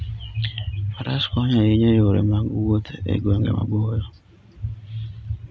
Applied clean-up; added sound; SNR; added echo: none; none; none; none.